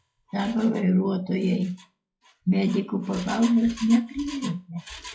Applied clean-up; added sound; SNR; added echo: classical method log-MMSE.